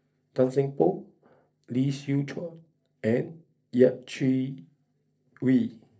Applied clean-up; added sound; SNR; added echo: neural separator model SepFormer DNS4.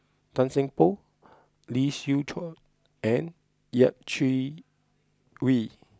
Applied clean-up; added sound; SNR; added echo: none; none; none; none.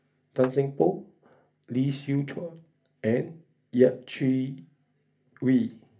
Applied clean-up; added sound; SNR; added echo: none; Clapping; 15 dB; reverberation time 0.3 s.